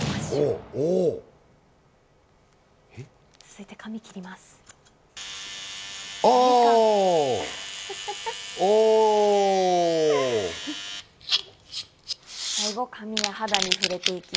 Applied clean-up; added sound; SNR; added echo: none; none; none; none.